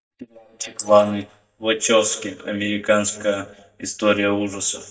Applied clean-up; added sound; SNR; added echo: neural mask model DeepFilterNet 3.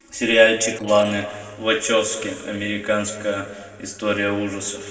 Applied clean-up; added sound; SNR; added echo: neural separator model SepFormer DNS4.